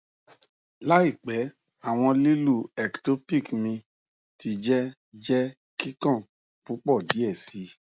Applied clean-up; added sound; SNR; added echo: none; none; none; none.